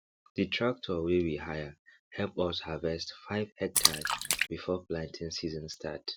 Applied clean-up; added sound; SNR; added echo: none; Splash, splatter; -2 dB; none.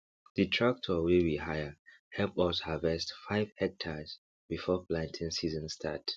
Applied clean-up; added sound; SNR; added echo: none; none; none; none.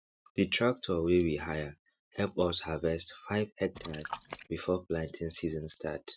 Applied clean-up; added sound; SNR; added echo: neural mask model RNNoise.